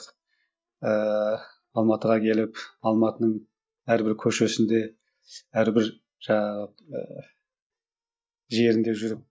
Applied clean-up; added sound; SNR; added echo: neural mask model DeepFilterNet 3.